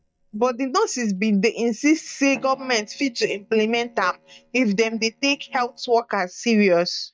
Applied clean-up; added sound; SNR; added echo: neural mask model DeepFilterNet 3.